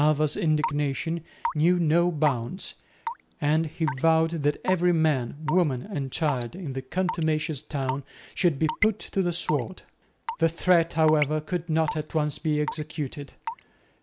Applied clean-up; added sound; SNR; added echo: none; Raindrop / Drip / Water tap, faucet; 12 dB; none.